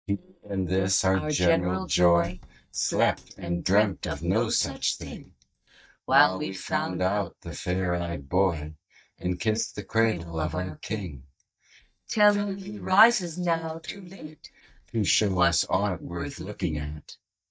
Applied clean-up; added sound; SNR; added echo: neural mask model DeepFilterNet 3.